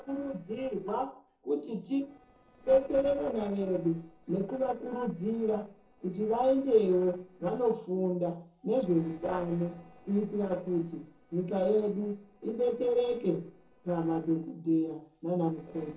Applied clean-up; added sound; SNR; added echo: neural separator model SepFormer DNS4.